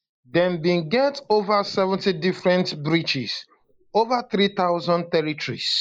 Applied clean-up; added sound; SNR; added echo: neural mask model Resemble Enhance denoiser.